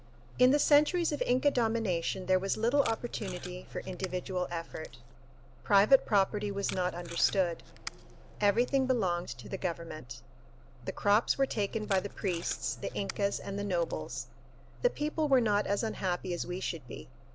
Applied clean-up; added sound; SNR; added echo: none; Bus + Packing tape, duct tape; 17 dB; none.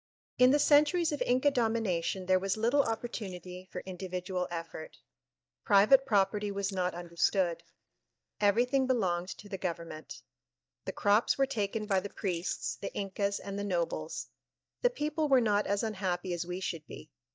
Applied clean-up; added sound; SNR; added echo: neural mask model DeepFilterNet 3.